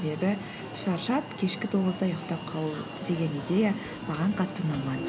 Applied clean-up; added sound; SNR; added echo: none; Alarm; 10 dB; none.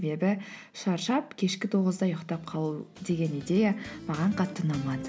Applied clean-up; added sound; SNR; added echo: none; none; none; none.